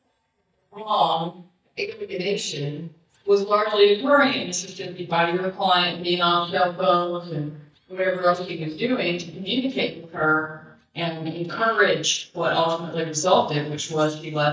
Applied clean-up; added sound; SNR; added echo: neural mask model DeepFilterNet 3.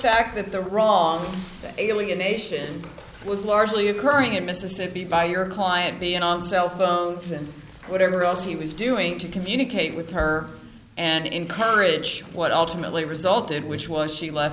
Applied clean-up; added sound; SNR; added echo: none; none; none; none.